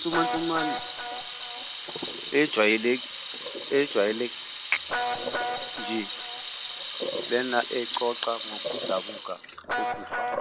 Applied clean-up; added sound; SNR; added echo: none; Guitar + Sink (filling or washing) / Water tap, faucet; 3 dB; none.